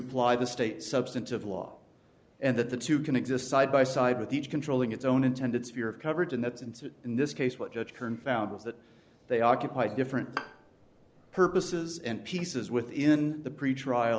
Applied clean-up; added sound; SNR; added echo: none; Bowed string instrument; 15 dB; none.